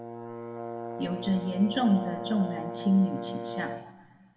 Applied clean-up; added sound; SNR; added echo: none; Brass instrument; 8 dB; reverberation time 1.6 s.